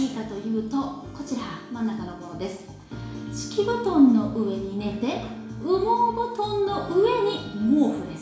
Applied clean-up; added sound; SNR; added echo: none; none; none; reverberation time 0.7 s.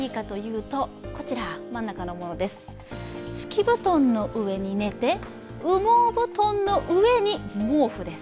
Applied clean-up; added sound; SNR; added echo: none; none; none; none.